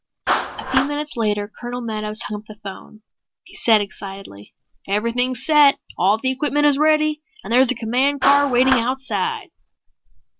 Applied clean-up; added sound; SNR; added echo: none; Clapping; 9 dB; none.